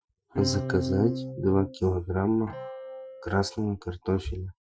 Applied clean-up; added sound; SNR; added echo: classical method Wiener filter.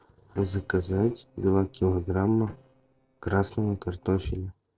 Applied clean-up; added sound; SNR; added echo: neural separator model SepFormer DNS4.